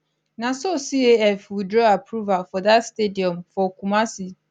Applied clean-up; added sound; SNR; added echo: none; none; none; none.